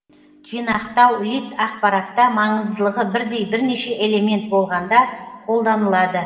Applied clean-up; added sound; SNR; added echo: none; none; none; reverberation time 2.2 s.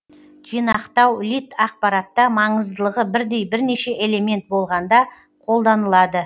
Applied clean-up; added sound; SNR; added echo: none; none; none; none.